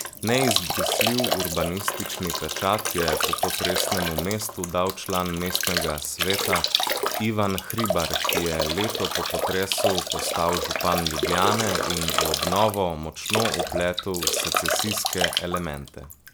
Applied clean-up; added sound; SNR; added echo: none; Drip / Trickle, dribble / Bathtub (filling or washing); -1 dB; none.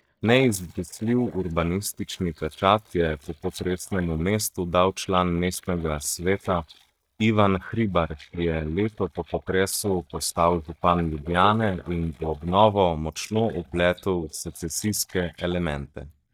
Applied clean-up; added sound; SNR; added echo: neural mask model DeepFilterNet 3.